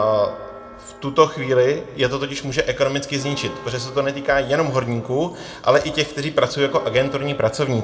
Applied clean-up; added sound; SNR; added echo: none; Church bell; 19 dB; reverberation time 1.1 s.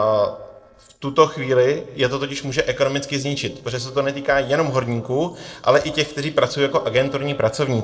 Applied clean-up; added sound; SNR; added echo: neural separator model SepFormer DNS4.